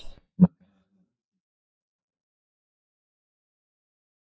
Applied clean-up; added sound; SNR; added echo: neural mask model DeepFilterNet 3.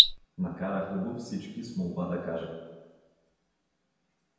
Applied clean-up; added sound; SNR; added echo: none; Cricket; -2 dB; reverberation time 1.1 s.